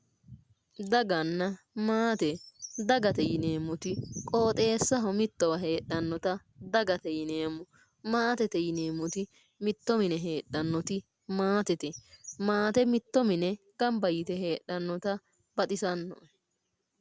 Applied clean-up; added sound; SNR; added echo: none; none; none; none.